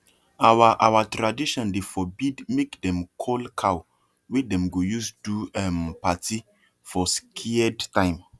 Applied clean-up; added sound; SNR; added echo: none; none; none; none.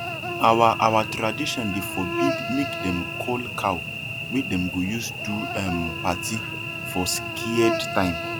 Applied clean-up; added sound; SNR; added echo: none; Cricket / Buzz; 4 dB; none.